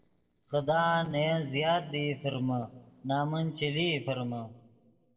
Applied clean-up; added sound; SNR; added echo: neural separator model SepFormer DNS4.